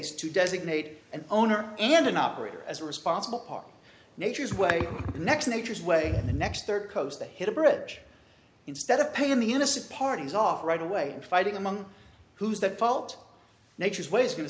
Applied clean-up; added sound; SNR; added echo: none; none; none; none.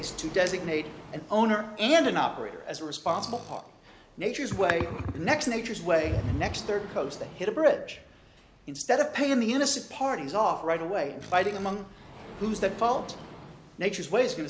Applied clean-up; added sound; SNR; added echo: none; Sliding door + Tools; 19 dB; none.